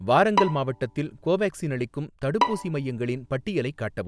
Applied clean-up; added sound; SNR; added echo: none; Bowed string instrument; 6 dB; none.